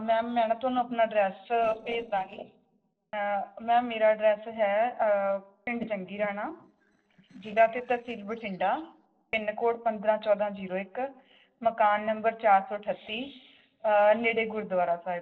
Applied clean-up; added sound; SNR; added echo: neural separator model SepFormer DNS4.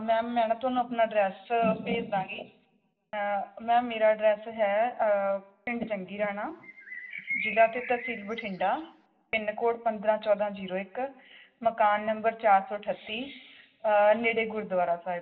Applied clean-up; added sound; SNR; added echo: none; Bird; 10 dB; reverberation time 0.7 s.